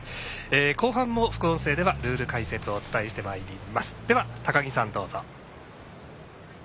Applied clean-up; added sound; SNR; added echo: none; Accelerating, revving, vroom / Motor vehicle (road); 12 dB; none.